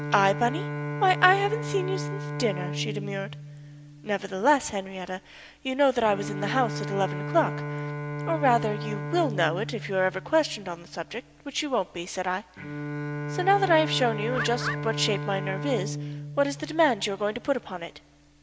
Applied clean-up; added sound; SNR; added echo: none; Bowed string instrument + Bird; 7 dB; none.